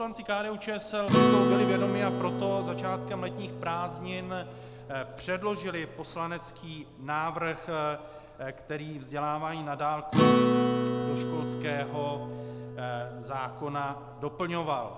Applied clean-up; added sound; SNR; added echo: none; Acoustic guitar; -2 dB; none.